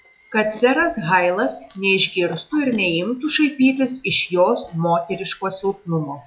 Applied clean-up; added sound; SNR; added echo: classical method log-MMSE.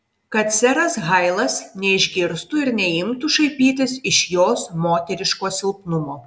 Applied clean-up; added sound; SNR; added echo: none; none; none; none.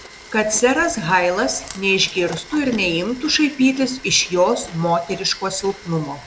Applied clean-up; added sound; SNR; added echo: none; Domestic sounds, home sounds + Chewing, mastication; 18 dB; none.